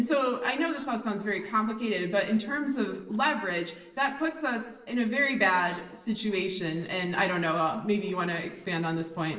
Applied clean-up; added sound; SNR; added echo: neural separator model SepFormer DNS4.